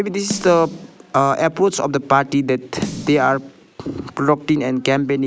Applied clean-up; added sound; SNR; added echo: none; Snare drum; 16 dB; none.